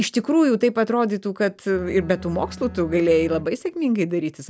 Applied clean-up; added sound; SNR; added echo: none; Bowed string instrument + Bowed string instrument; 16 dB; none.